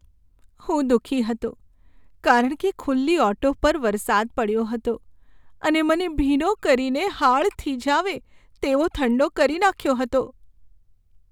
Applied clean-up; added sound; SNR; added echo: none; none; none; none.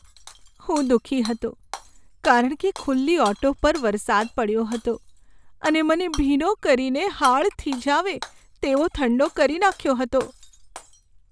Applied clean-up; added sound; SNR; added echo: none; Shatter / Hammer; 20 dB; none.